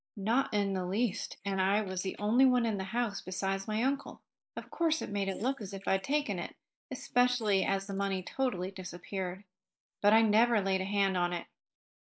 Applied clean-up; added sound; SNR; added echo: neural mask model Resemble Enhance denoiser.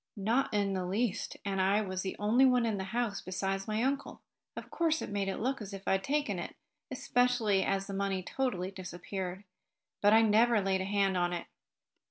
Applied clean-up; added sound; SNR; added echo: none; none; none; none.